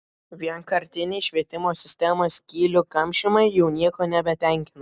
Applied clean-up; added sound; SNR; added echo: none; none; none; none.